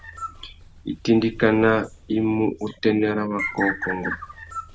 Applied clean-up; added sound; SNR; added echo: none; Bird; 11 dB; none.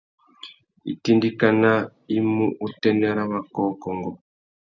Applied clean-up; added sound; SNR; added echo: none; none; none; none.